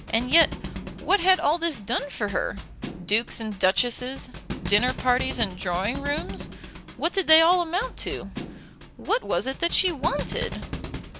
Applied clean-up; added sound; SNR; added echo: none; Thump, thud; 10 dB; none.